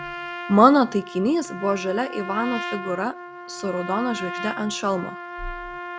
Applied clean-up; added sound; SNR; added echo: none; Trumpet; 10 dB; none.